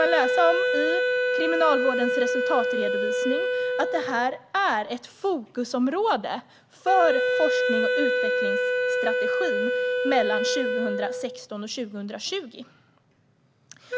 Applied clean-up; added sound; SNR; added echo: none; Wind instrument, woodwind instrument; -2 dB; none.